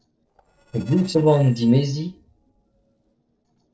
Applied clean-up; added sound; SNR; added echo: neural separator model SepFormer DNS4.